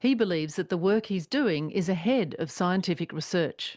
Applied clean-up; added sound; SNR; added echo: none; none; none; none.